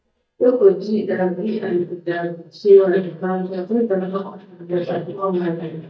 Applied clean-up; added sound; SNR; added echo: neural mask model DeepFilterNet 3.